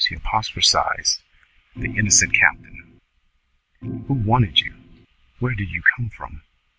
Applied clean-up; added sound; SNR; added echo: none; Organ; 12 dB; none.